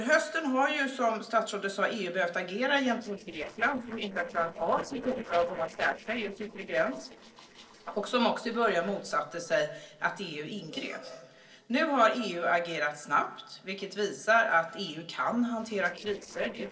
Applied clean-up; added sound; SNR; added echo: neural separator model SepFormer DNS4.